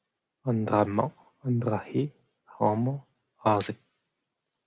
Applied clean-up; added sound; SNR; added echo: none; none; none; none.